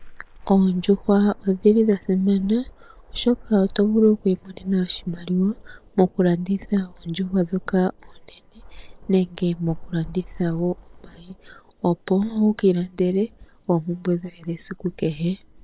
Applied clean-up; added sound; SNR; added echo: neural separator model SepFormer WHAM!.